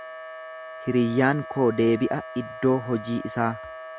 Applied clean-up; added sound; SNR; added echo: none; Wind instrument, woodwind instrument; 13 dB; none.